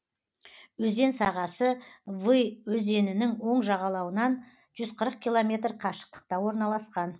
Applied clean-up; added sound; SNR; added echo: none; none; none; none.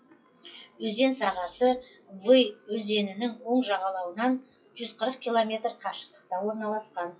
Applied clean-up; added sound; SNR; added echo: classical method WPE with log-MMSE.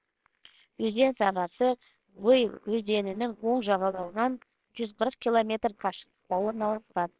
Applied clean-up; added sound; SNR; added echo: neural separator model SepFormer WHAMR!.